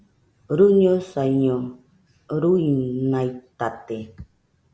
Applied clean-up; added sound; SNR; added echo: none; none; none; none.